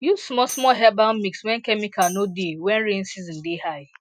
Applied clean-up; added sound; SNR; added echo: classical method Wiener filter.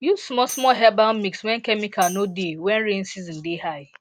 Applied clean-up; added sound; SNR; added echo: none; Tambourine; 18 dB; none.